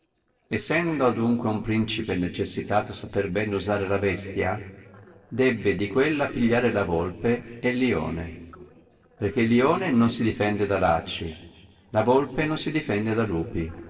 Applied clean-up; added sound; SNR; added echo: neural separator model SepFormer DNS4.